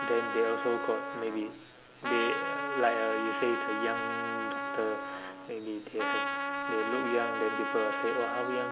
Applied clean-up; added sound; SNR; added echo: none; Trumpet; 1 dB; none.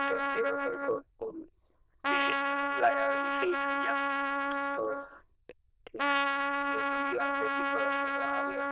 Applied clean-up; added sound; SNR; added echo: neural diffusion model UNIVERSE++.